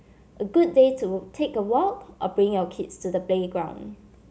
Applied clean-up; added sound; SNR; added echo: none; none; none; none.